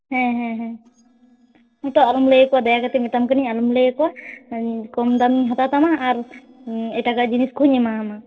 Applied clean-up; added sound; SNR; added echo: neural separator model SepFormer DNS4.